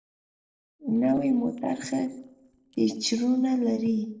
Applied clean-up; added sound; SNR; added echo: neural separator model SepFormer DNS4.